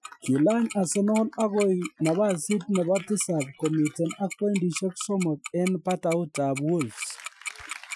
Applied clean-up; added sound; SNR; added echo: classical method Wiener filter.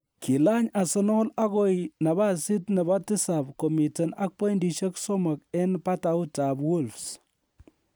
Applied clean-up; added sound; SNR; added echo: none; none; none; none.